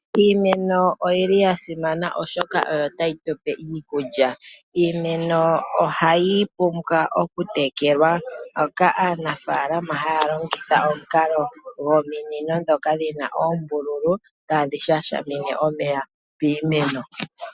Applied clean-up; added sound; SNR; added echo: none; none; none; none.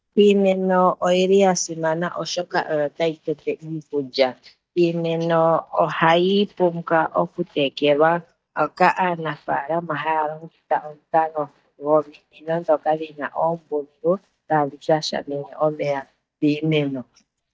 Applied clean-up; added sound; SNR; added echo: neural mask model DeepFilterNet 3.